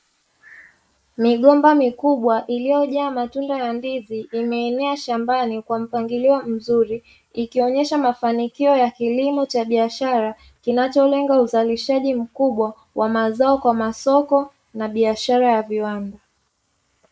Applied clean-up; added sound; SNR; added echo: neural mask model Resemble Enhance denoiser.